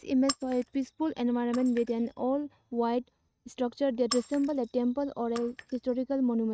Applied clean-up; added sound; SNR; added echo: neural mask model RNNoise.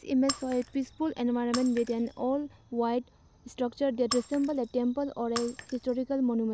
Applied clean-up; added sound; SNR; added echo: none; Shatter; 13 dB; none.